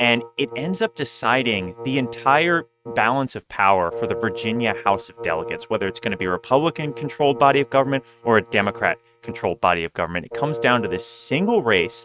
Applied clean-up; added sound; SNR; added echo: neural mask model RNNoise.